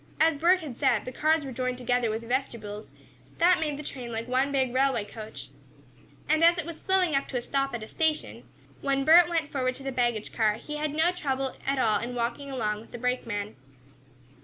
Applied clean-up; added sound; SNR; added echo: none; none; none; none.